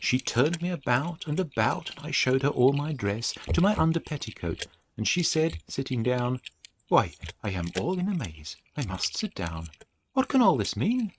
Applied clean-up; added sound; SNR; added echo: neural mask model RNNoise.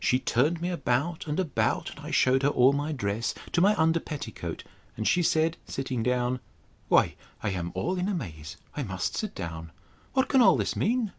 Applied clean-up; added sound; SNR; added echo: none; none; none; none.